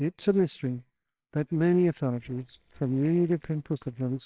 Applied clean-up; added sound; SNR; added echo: neural separator model SepFormer WHAMR!.